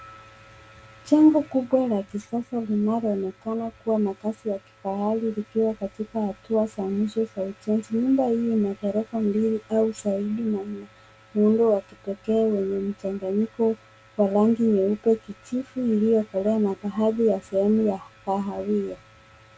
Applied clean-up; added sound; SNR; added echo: none; none; none; none.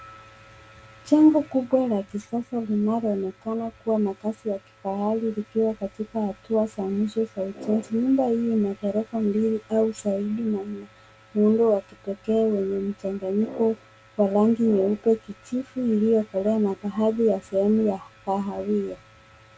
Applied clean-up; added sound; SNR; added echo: none; Brass instrument; 17 dB; none.